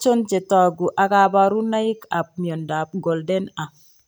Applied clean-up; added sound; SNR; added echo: none; none; none; none.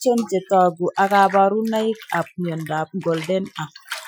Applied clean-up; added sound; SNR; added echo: classical method Wiener filter.